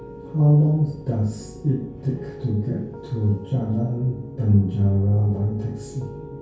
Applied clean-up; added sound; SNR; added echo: none; Piano; 16 dB; reverberation time 0.6 s.